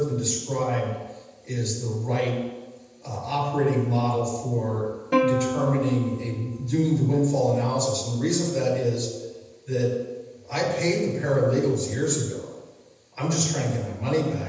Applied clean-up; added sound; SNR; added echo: none; Plucked string instrument; 3 dB; reverberation time 1.1 s.